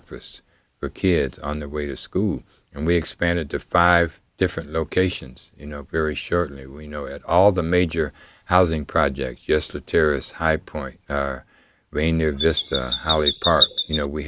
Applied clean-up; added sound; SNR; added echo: neural mask model Resemble Enhance denoiser.